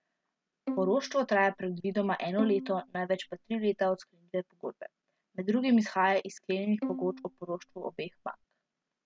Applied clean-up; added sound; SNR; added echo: none; Bowed string instrument; 10 dB; none.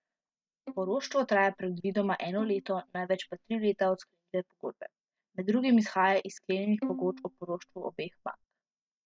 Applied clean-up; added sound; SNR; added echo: neural mask model DeepFilterNet 3.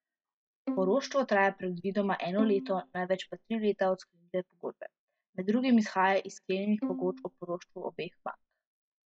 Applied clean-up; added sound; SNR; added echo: classical method log-MMSE.